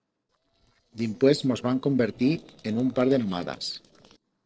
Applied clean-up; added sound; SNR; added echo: neural separator model SepFormer DNS4.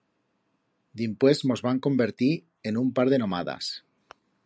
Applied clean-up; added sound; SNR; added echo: none; none; none; none.